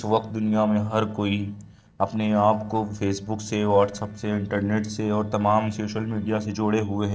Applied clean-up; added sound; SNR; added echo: neural separator model SepFormer DNS4.